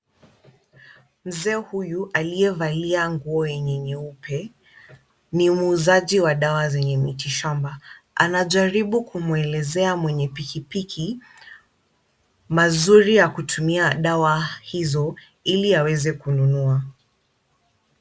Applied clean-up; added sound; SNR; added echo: none; none; none; none.